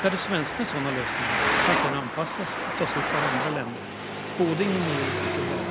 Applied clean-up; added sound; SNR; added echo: none; Traffic noise, roadway noise; -2 dB; none.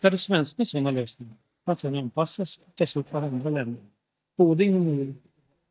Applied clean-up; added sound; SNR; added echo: neural mask model DeepFilterNet 3.